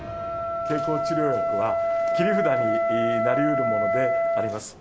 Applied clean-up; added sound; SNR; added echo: none; Wind instrument, woodwind instrument; -5 dB; none.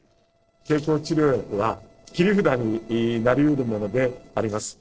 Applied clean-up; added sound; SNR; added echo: neural separator model SepFormer DNS4.